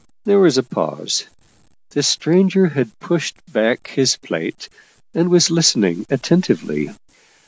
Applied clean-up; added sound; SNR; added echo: none; none; none; none.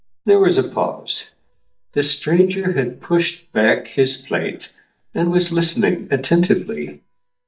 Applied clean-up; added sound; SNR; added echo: neural mask model DeepFilterNet 3.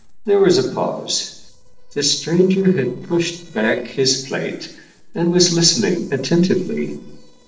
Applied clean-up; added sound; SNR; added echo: neural separator model SepFormer DNS4.